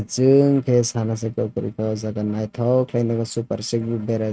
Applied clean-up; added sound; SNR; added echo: neural mask model RNNoise.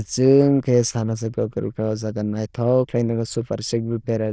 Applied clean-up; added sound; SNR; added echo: neural diffusion model UNIVERSE++.